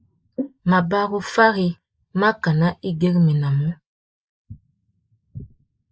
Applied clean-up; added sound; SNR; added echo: neural mask model Resemble Enhance denoiser.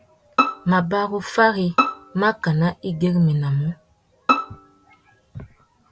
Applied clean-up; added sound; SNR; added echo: none; Bowed string instrument; 2 dB; none.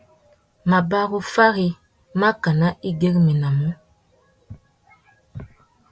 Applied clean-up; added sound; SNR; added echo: none; none; none; none.